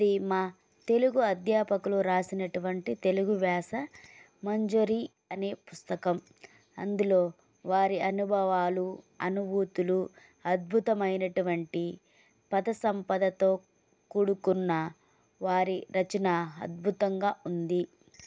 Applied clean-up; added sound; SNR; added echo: none; none; none; none.